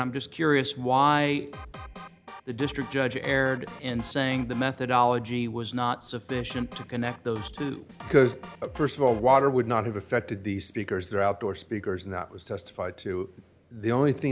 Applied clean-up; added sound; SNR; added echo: none; Drum kit; 17 dB; none.